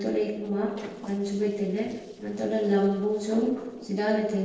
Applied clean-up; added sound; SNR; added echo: neural separator model SepFormer DNS4.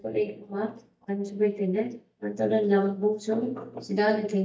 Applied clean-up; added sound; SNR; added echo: neural mask model DeepFilterNet 3.